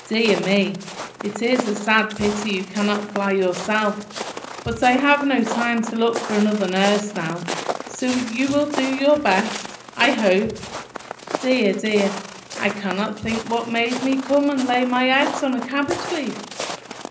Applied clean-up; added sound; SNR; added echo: none; Walk, footsteps; 10 dB; reverberation time 0.5 s.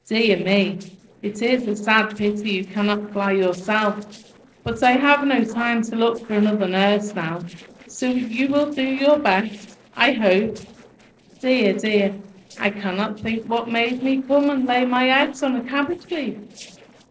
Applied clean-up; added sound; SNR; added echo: neural separator model SepFormer DNS4.